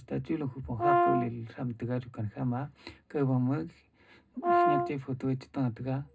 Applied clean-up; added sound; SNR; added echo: none; Brass instrument; -5 dB; reverberation time 0.2 s.